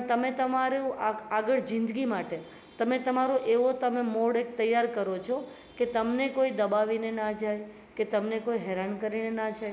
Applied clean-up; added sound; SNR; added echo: none; none; none; none.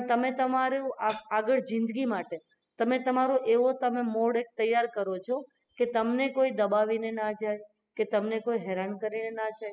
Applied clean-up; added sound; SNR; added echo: classical method spectral subtraction.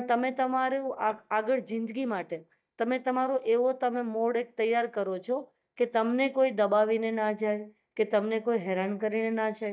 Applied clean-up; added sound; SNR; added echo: neural mask model DeepFilterNet 3.